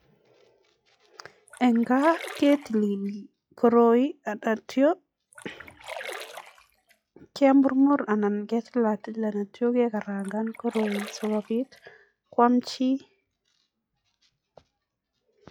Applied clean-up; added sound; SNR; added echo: classical method log-MMSE.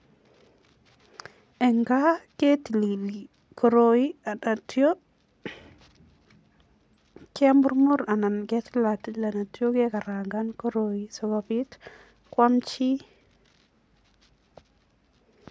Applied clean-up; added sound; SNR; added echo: none; none; none; none.